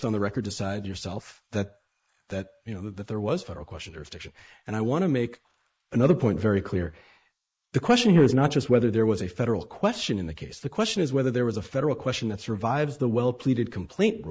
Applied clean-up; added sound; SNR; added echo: neural mask model Resemble Enhance denoiser.